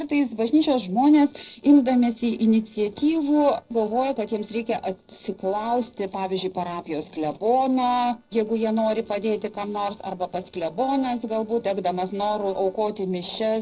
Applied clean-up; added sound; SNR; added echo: neural separator model SepFormer DNS4.